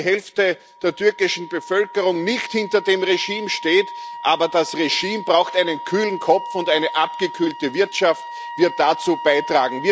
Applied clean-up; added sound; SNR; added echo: none; Wind instrument, woodwind instrument; 13 dB; none.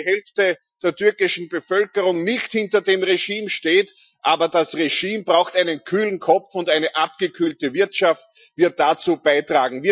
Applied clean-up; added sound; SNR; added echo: classical method Wiener filter.